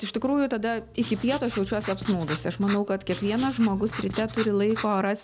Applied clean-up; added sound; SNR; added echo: none; Writing; 9 dB; none.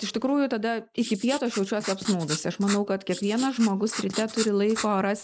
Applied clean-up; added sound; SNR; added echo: neural mask model Resemble Enhance denoiser.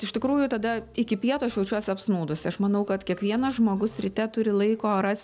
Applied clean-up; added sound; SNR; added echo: none; none; none; none.